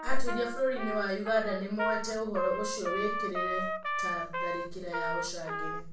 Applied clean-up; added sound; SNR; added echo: none; Trumpet; 5 dB; reverberation time 0.3 s.